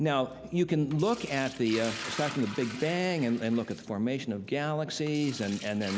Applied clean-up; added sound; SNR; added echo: none; Liquid; 14 dB; none.